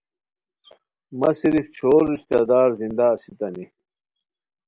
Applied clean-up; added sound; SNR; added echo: none; none; none; none.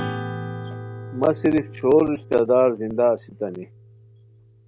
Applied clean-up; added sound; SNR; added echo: none; Acoustic guitar / Strum; 12 dB; none.